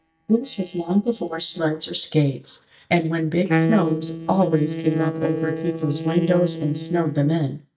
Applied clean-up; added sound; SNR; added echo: neural mask model DeepFilterNet 3.